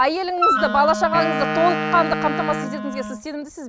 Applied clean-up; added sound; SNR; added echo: none; Wind instrument, woodwind instrument + Wind instrument, woodwind instrument; 2 dB; none.